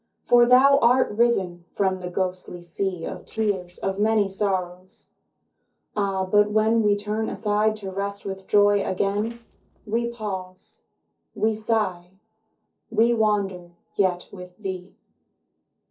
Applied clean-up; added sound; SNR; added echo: neural separator model SepFormer DNS4.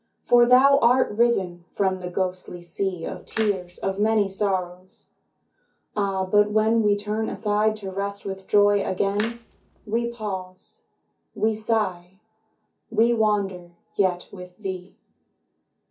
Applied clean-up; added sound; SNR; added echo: none; Splash, splatter; 15 dB; reverberation time 0.3 s.